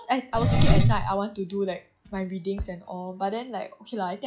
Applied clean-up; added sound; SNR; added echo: classical method log-MMSE.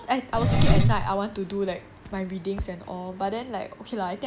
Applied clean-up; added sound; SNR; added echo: none; Engine; -3 dB; none.